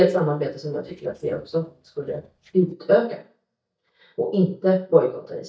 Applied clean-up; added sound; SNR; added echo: neural mask model DeepFilterNet 3.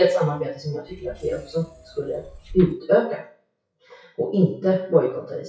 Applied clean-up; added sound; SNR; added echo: classical method WPE with log-MMSE.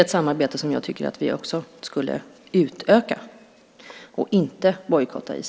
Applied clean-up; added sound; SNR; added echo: none; none; none; none.